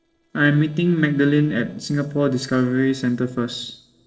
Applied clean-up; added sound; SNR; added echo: neural separator model SepFormer DNS4.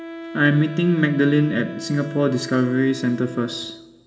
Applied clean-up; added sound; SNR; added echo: none; Wind instrument, woodwind instrument; 14 dB; reverberation time 1.1 s.